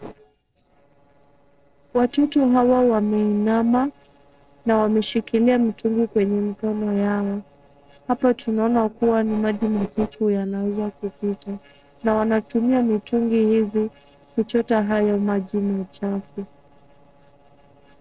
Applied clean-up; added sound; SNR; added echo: neural separator model SepFormer DNS4.